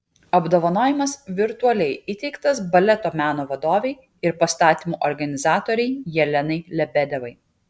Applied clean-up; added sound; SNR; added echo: none; none; none; none.